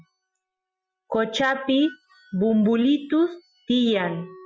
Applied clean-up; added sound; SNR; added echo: classical method Wiener filter.